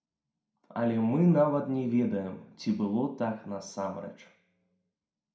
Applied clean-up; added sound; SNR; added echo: none; none; none; reverberation time 0.5 s.